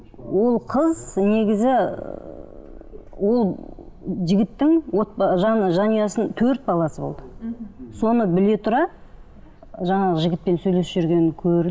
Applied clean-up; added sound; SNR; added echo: none; none; none; none.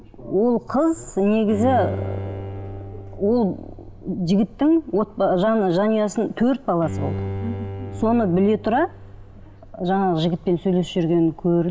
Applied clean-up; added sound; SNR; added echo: none; Bowed string instrument; 13 dB; none.